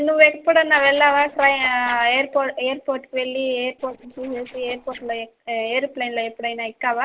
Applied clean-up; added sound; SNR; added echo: neural separator model SepFormer DNS4.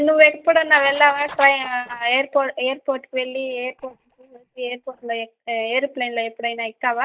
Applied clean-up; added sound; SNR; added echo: neural mask model DeepFilterNet 3.